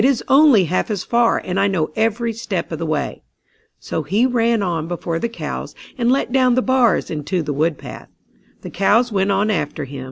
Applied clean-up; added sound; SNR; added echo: none; none; none; none.